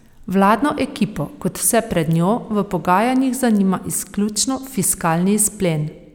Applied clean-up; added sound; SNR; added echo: none; none; none; none.